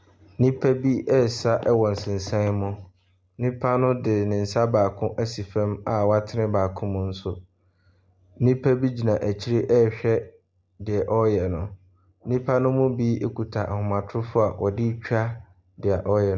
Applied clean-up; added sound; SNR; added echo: none; none; none; none.